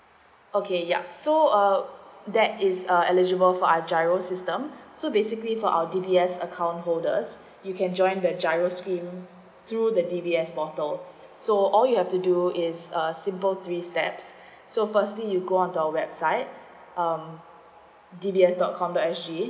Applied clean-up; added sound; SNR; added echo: none; none; none; none.